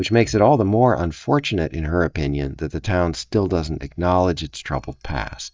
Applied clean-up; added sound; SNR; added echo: neural mask model DeepFilterNet 3.